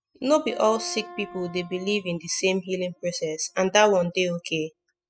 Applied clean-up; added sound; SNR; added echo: classical method spectral subtraction.